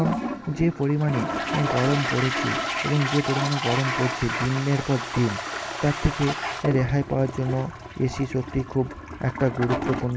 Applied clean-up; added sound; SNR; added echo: none; Toilet flush; 5 dB; none.